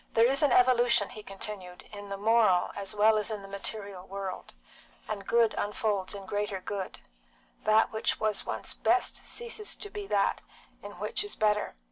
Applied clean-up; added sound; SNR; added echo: none; none; none; none.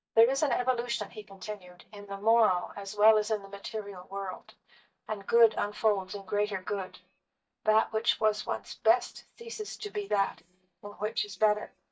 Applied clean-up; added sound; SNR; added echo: neural mask model DeepFilterNet 3.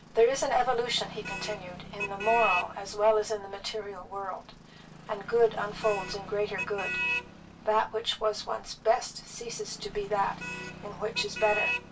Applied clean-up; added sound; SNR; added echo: none; Motor vehicle (road); 8 dB; reverberation time 0.2 s.